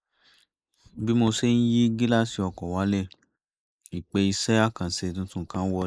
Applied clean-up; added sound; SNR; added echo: neural mask model Resemble Enhance denoiser.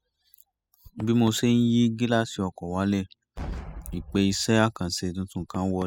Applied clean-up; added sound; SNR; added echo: classical method spectral subtraction.